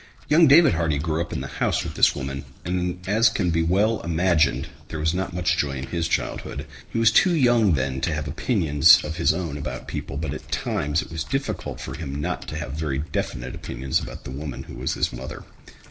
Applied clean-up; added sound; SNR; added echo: neural separator model SepFormer DNS4.